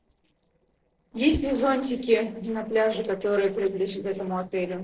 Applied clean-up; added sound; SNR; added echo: neural separator model SepFormer DNS4.